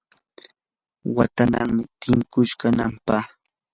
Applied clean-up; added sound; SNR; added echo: none; none; none; none.